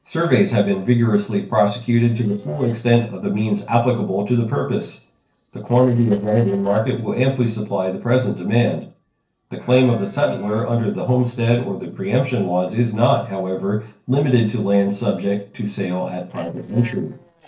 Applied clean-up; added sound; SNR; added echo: neural separator model SepFormer DNS4.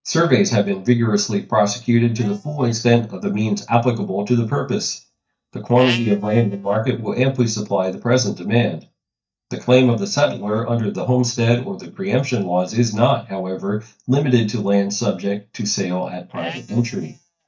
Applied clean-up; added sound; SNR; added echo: neural mask model DeepFilterNet 3.